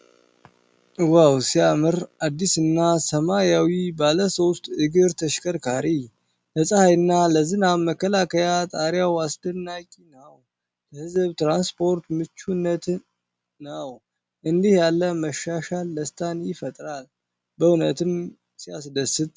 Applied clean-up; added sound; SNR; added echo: none; none; none; none.